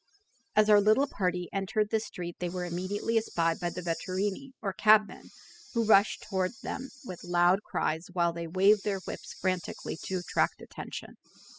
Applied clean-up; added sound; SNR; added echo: classical method spectral subtraction.